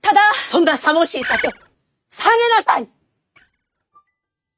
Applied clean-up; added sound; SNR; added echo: neural mask model RNNoise.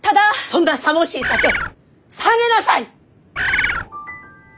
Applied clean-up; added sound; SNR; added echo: none; Bird; 0 dB; none.